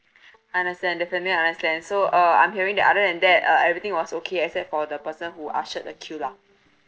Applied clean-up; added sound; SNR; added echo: neural separator model SepFormer DNS4.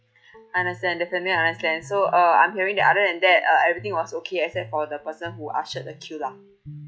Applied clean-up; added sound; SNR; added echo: classical method log-MMSE.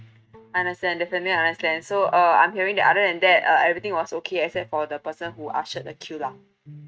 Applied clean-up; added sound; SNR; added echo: neural mask model RNNoise.